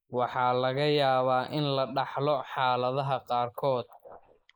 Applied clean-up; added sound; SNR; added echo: neural mask model Resemble Enhance denoiser.